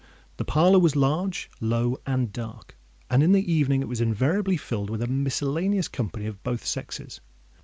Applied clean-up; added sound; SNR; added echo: none; none; none; none.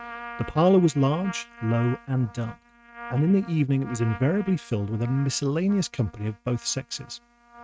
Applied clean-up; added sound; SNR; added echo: neural mask model RNNoise.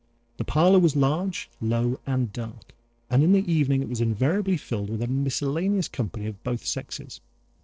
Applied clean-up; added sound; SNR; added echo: neural separator model SepFormer DNS4.